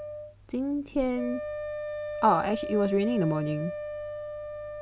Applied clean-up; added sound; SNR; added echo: none; Wind instrument, woodwind instrument; 6 dB; none.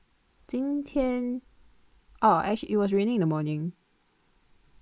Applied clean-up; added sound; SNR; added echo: neural mask model Resemble Enhance denoiser.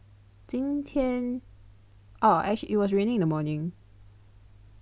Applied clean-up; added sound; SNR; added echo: none; none; none; none.